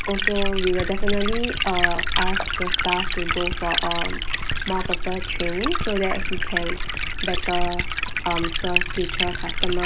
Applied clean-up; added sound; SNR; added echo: none; Liquid; -4 dB; none.